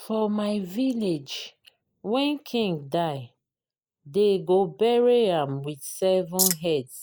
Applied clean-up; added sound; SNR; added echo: neural mask model Resemble Enhance denoiser.